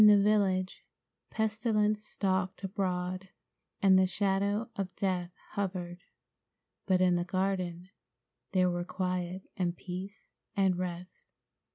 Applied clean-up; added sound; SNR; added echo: none; none; none; none.